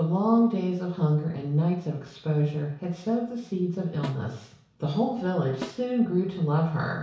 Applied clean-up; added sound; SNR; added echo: none; Snare drum; 17 dB; reverberation time 0.6 s.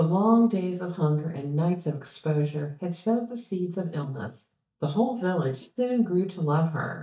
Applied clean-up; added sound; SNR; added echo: neural mask model DeepFilterNet 3.